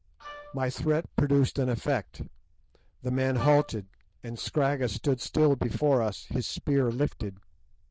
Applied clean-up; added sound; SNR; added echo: neural diffusion model UNIVERSE++.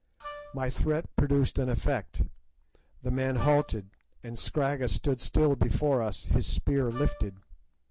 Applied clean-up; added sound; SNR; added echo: none; Wind instrument, woodwind instrument; 16 dB; none.